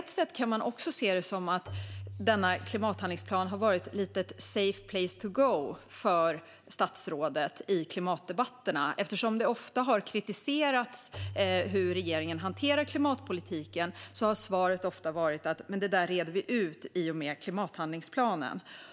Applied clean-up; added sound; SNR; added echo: none; Keyboard (musical); 18 dB; none.